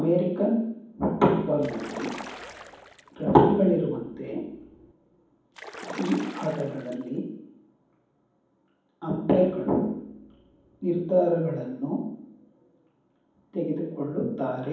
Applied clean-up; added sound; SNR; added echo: none; Splash, splatter; 13 dB; reverberation time 1.2 s.